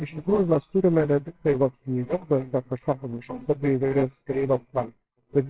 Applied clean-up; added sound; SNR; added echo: neural separator model SepFormer WHAMR!.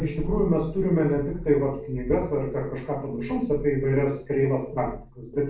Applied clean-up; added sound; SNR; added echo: none; Alarm / Keyboard (musical); 17 dB; reverberation time 0.4 s.